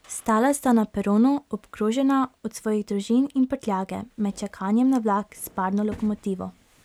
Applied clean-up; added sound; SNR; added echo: none; none; none; none.